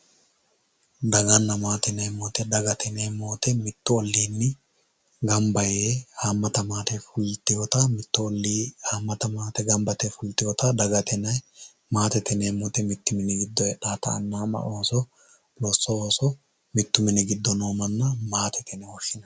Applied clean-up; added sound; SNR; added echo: none; none; none; none.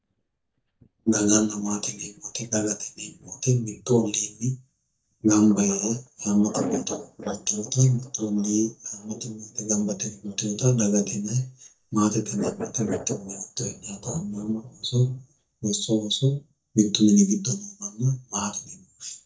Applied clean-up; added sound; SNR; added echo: neural mask model DeepFilterNet 3.